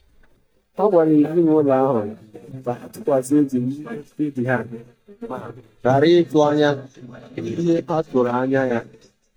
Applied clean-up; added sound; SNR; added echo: neural mask model DeepFilterNet 3.